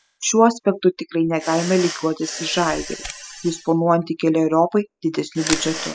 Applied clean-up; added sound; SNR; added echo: classical method spectral subtraction.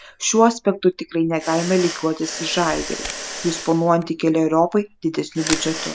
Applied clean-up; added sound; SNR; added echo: none; Camera + Mechanisms; 12 dB; none.